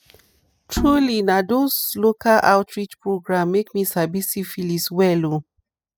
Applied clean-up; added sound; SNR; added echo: classical method spectral subtraction.